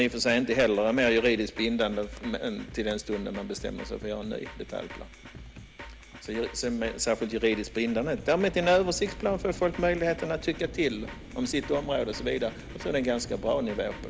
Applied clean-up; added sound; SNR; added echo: none; Mechanical fan + Drum kit; 14 dB; none.